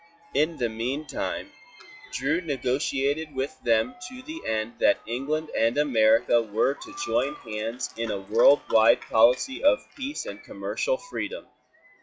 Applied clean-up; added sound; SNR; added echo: classical method log-MMSE.